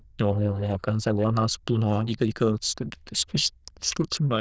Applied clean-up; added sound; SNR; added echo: neural diffusion model UNIVERSE++.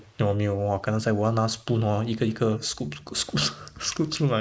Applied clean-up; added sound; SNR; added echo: neural mask model Resemble Enhance denoiser.